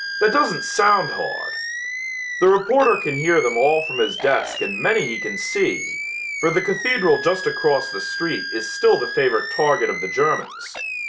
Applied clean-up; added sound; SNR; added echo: none; Animal; 7 dB; none.